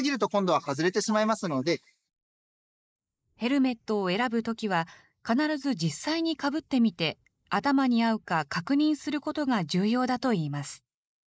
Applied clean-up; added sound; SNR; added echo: neural mask model Resemble Enhance denoiser.